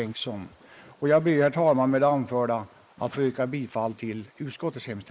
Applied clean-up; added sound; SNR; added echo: neural mask model Resemble Enhance denoiser.